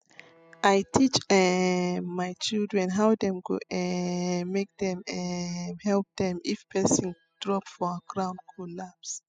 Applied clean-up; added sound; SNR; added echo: classical method spectral subtraction.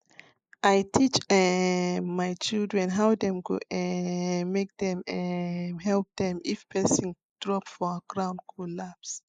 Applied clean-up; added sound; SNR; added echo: neural mask model Resemble Enhance denoiser.